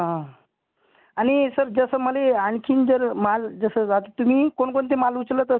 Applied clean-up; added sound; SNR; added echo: none; none; none; none.